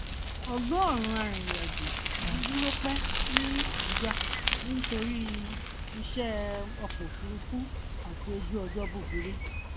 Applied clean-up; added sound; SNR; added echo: none; Bicycle; -2 dB; none.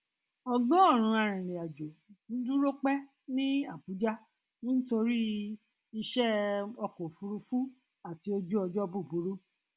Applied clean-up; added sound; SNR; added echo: none; none; none; none.